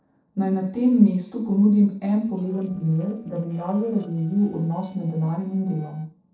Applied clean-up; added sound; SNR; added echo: neural separator model SepFormer DNS4.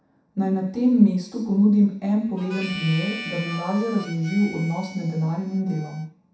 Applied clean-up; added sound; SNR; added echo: none; Harmonica; 14 dB; reverberation time 0.7 s.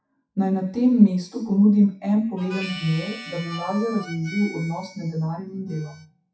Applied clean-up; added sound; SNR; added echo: classical method WPE with log-MMSE.